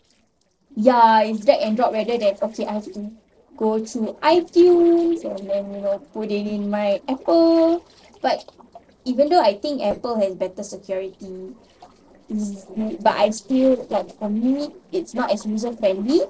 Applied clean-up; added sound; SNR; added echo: neural separator model SepFormer DNS4.